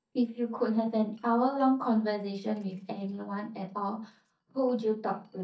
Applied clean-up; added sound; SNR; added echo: neural mask model DeepFilterNet 3.